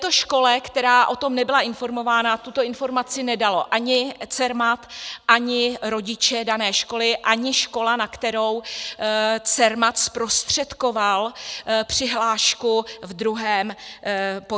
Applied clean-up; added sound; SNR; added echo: none; none; none; none.